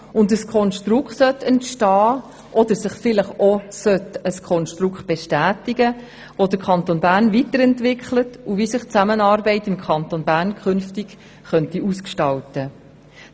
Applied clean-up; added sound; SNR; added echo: none; none; none; none.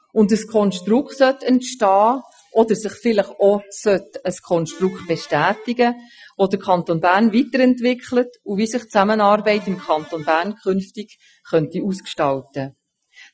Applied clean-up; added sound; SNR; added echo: classical method Wiener filter.